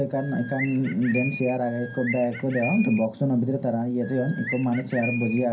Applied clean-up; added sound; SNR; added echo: none; Bird; 11 dB; reverberation time 0.3 s.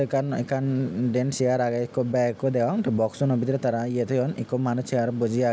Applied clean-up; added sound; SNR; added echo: none; none; none; none.